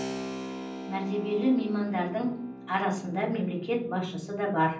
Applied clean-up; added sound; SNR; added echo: none; Keyboard (musical); 10 dB; reverberation time 0.6 s.